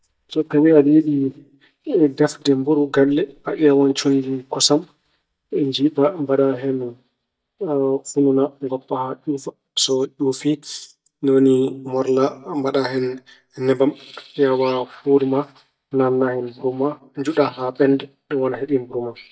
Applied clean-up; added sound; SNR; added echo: neural mask model DeepFilterNet 3.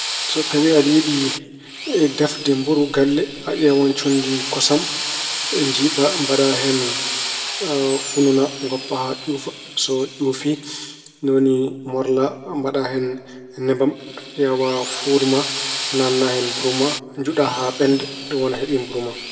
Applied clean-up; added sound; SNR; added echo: none; Drill; 8 dB; reverberation time 1.3 s.